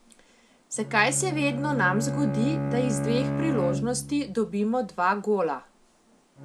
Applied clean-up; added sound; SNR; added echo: none; Bowed string instrument; 5 dB; none.